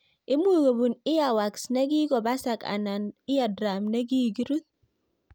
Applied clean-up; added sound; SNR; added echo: none; none; none; none.